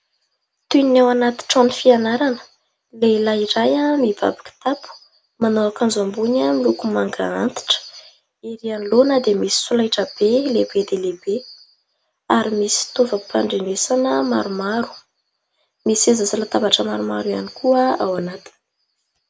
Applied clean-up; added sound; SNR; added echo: none; none; none; none.